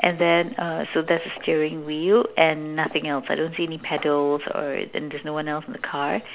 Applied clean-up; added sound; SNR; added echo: none; none; none; none.